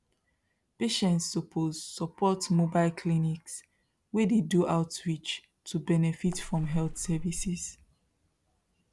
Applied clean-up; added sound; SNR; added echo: none; Water / Splash, splatter; 9 dB; none.